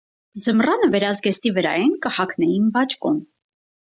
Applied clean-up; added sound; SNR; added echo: none; none; none; none.